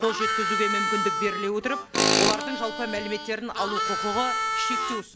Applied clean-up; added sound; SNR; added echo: none; Harmonica + Tools; -3 dB; none.